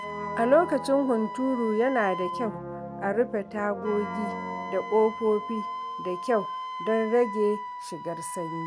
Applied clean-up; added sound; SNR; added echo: none; Wind instrument, woodwind instrument + Brass instrument; 8 dB; none.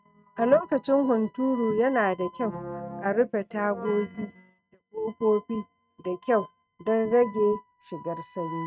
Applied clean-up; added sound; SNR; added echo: neural mask model RNNoise.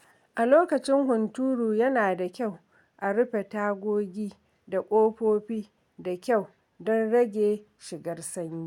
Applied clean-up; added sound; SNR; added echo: none; none; none; none.